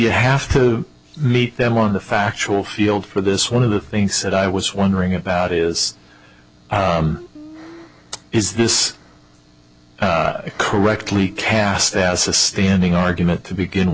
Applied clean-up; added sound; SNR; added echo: none; Guitar; 19 dB; none.